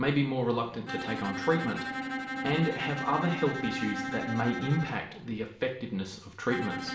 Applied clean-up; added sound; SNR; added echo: none; Bowed string instrument; 6 dB; reverberation time 0.6 s.